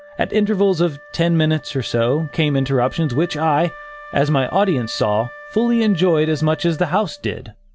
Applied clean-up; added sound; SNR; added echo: none; Wind instrument, woodwind instrument; 20 dB; none.